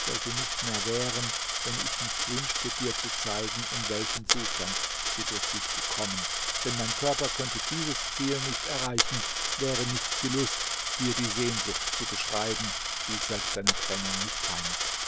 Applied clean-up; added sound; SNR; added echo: none; Coin (dropping); -4 dB; none.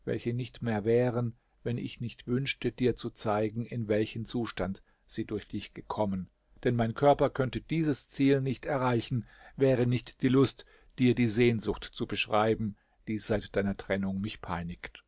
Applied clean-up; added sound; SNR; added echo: none; none; none; none.